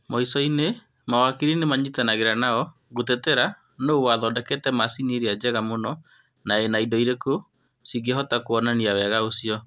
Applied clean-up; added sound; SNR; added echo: none; none; none; none.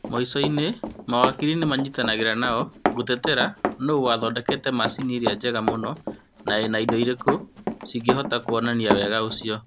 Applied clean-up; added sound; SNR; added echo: none; Run; 5 dB; none.